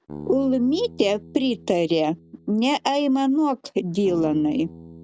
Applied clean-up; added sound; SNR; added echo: none; Bass guitar; 19 dB; none.